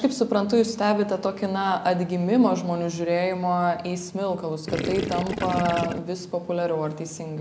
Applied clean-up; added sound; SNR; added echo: none; Gurgling / Liquid; 5 dB; none.